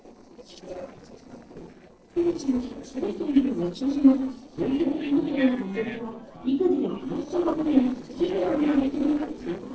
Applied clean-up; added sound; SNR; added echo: neural separator model SepFormer DNS4.